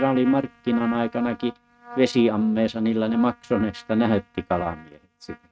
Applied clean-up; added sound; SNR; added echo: neural mask model RNNoise.